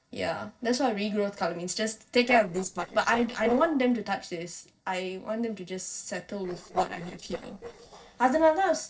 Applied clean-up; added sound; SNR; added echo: neural separator model SepFormer DNS4.